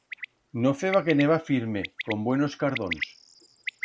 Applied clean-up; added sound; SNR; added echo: none; Bird; 11 dB; none.